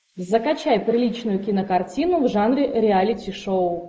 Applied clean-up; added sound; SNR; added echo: neural mask model Resemble Enhance denoiser.